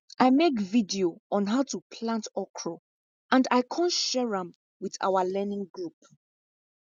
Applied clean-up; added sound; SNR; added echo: none; none; none; none.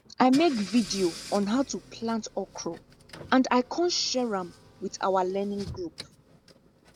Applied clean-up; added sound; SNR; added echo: none; Engine / Car; 17 dB; none.